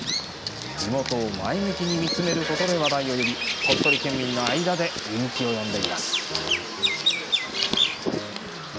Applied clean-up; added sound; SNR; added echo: none; Bird vocalization, bird call, bird song; -1 dB; none.